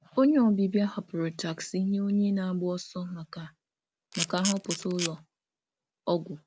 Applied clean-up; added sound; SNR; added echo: none; Camera; 6 dB; none.